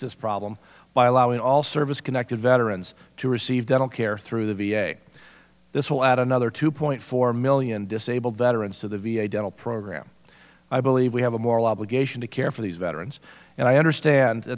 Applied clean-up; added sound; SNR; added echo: none; none; none; none.